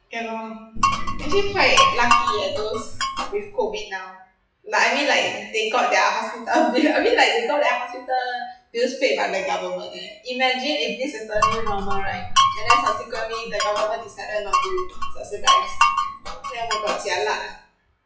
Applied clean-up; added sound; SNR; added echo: classical method WPE with log-MMSE.